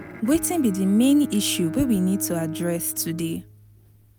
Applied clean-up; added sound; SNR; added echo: none; Bowed string instrument; 12 dB; none.